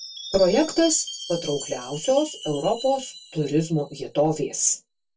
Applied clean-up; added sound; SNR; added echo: none; Chime; 14 dB; reverberation time 0.1 s.